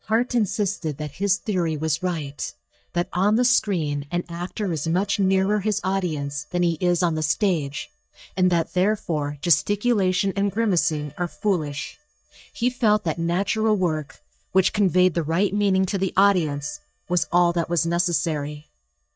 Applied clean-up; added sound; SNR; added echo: neural mask model DeepFilterNet 3.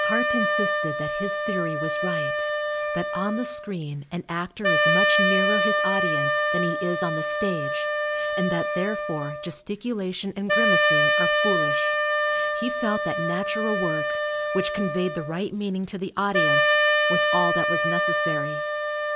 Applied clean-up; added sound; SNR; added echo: none; Wind instrument, woodwind instrument; -5 dB; none.